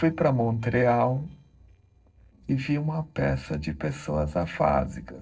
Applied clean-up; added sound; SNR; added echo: neural separator model SepFormer DNS4.